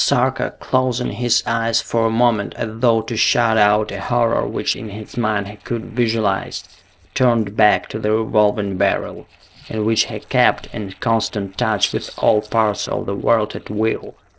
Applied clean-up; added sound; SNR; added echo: neural separator model SepFormer DNS4.